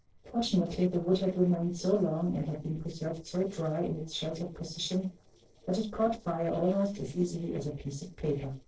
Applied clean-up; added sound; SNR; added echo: neural separator model SepFormer DNS4.